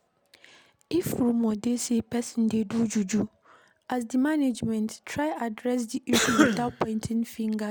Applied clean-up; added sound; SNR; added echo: none; Cough; -2 dB; none.